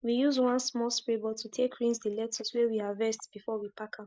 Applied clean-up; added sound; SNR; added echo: neural mask model Resemble Enhance denoiser.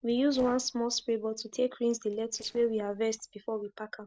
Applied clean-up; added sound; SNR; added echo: neural separator model SepFormer DNS4.